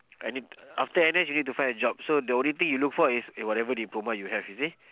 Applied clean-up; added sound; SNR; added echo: none; none; none; none.